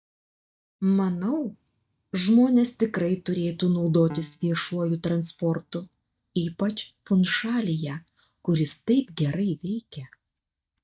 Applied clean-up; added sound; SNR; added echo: neural mask model DeepFilterNet 3.